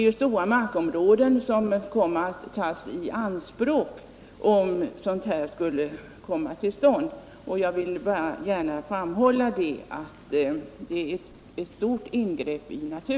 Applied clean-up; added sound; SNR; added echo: none; none; none; none.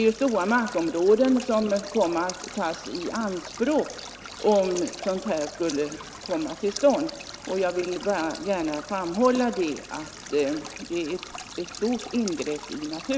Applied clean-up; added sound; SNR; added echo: none; Stream; 15 dB; none.